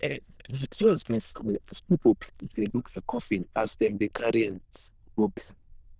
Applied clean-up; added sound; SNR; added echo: neural diffusion model UNIVERSE++.